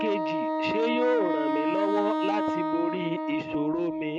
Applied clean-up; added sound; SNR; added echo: neural mask model RNNoise.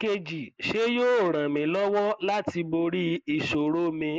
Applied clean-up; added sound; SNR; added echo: neural mask model Resemble Enhance denoiser.